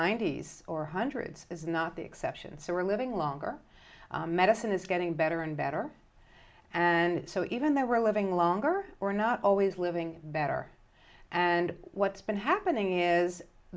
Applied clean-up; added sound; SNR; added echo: none; none; none; none.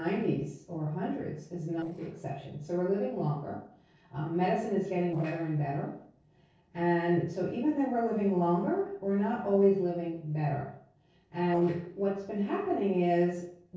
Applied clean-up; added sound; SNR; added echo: neural separator model SepFormer DNS4.